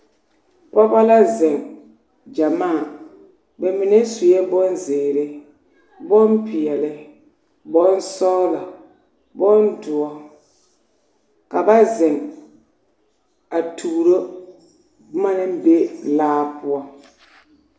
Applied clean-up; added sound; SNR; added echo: none; none; none; none.